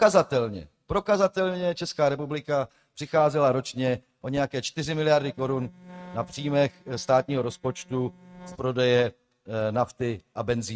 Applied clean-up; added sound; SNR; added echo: neural mask model RNNoise.